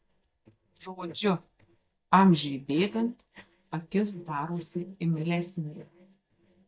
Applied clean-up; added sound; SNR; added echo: neural mask model DeepFilterNet 3.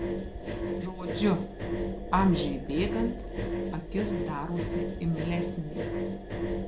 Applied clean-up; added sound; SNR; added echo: none; Engine; 0 dB; none.